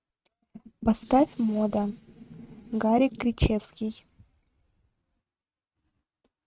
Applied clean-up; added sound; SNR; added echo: neural mask model RNNoise.